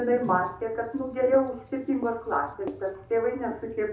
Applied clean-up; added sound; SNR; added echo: none; Writing; 10 dB; reverberation time 0.6 s.